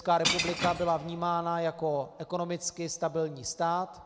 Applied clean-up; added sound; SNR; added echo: none; Shatter / Crushing; 6 dB; none.